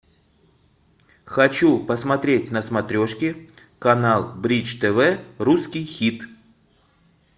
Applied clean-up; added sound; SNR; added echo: none; none; none; none.